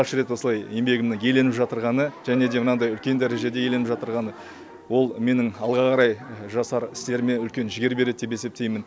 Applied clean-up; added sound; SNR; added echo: none; none; none; none.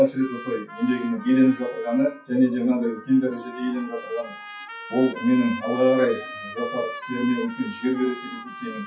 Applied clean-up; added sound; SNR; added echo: classical method WPE with log-MMSE.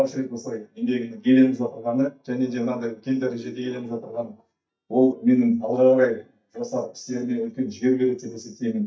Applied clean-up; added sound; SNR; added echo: neural mask model DeepFilterNet 3.